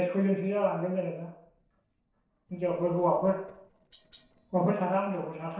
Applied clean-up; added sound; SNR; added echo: neural separator model SepFormer DNS4.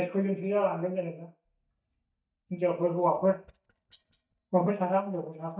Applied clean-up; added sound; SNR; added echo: neural mask model DeepFilterNet 3.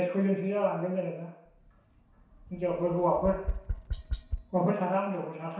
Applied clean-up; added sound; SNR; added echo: none; Tap; 7 dB; reverberation time 0.7 s.